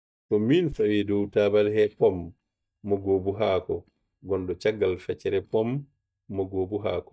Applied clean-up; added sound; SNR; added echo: neural mask model DeepFilterNet 3.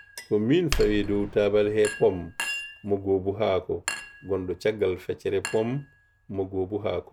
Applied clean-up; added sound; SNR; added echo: none; Chink, clink + Boom; 11 dB; none.